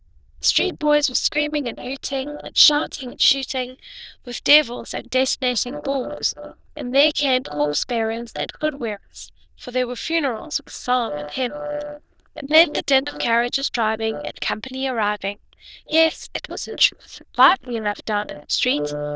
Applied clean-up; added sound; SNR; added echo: neural diffusion model UNIVERSE++.